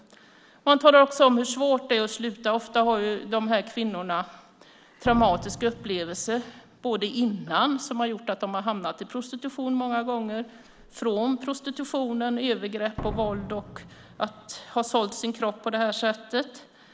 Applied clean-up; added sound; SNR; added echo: none; Slam; 19 dB; none.